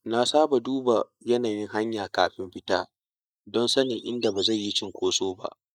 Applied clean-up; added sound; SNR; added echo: neural mask model Resemble Enhance denoiser.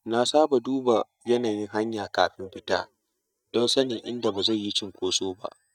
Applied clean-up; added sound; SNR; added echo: neural mask model DeepFilterNet 3.